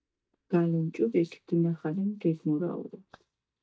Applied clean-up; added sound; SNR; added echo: neural mask model DeepFilterNet 3.